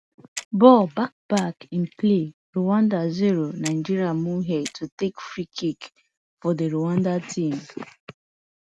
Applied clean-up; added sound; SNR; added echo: none; Clock; 19 dB; none.